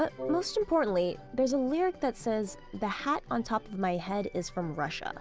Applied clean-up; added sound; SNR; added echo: none; Wind instrument, woodwind instrument; 9 dB; none.